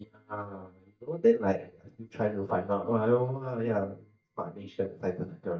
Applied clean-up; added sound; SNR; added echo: neural mask model DeepFilterNet 3.